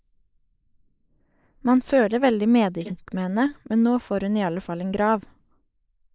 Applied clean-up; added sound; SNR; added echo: neural mask model Resemble Enhance denoiser.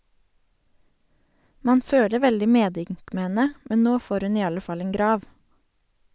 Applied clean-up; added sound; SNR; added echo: none; none; none; none.